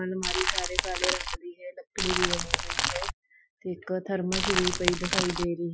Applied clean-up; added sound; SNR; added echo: classical method Wiener filter.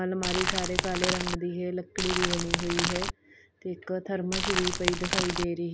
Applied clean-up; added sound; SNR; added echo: none; Crumpling, crinkling / Crackle; -2 dB; none.